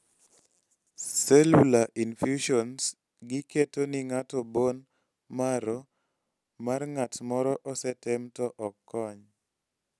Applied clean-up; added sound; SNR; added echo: none; none; none; none.